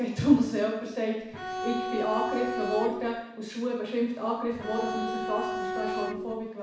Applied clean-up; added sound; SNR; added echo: none; Bowed string instrument; 4 dB; reverberation time 0.7 s.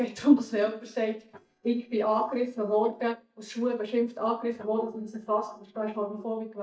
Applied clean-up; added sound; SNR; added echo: neural mask model DeepFilterNet 3.